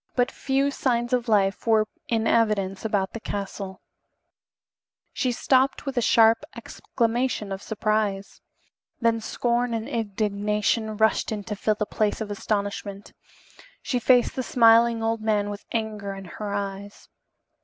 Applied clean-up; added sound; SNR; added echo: none; none; none; none.